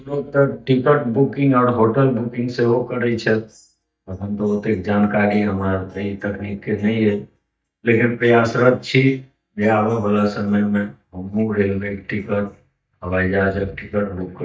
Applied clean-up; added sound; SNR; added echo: neural mask model DeepFilterNet 3.